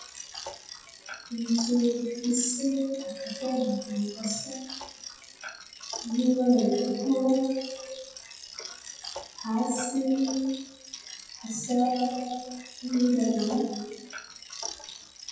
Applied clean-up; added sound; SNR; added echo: classical method WPE with log-MMSE.